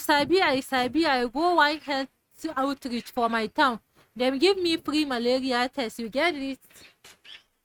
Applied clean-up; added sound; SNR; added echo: neural mask model RNNoise.